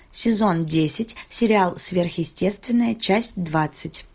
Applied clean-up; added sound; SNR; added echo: none; none; none; none.